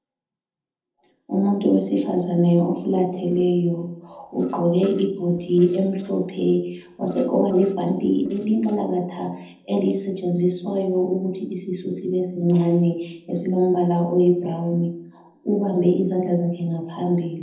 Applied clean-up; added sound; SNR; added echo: neural separator model SepFormer DNS4.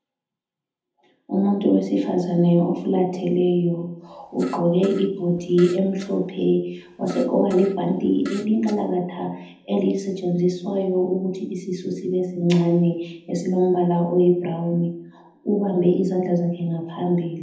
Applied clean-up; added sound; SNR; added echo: none; Fart; 18 dB; reverberation time 0.8 s.